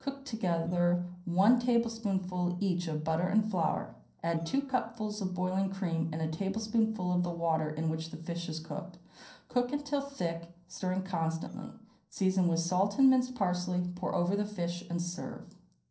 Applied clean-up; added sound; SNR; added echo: neural separator model SepFormer DNS4.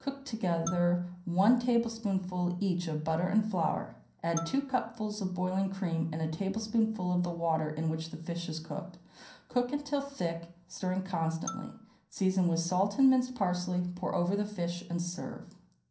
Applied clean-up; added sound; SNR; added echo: none; Marimba, xylophone; 18 dB; reverberation time 0.6 s.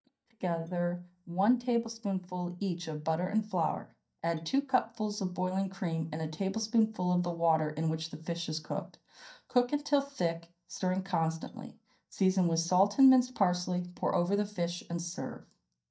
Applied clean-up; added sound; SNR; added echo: neural mask model DeepFilterNet 3.